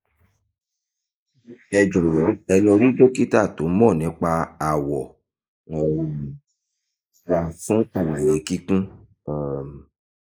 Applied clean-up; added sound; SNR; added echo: neural mask model Resemble Enhance denoiser.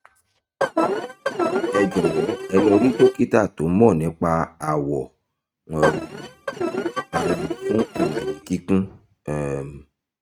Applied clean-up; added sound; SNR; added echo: neural mask model RNNoise.